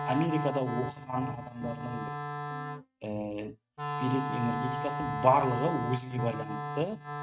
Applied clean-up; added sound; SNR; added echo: neural mask model RNNoise.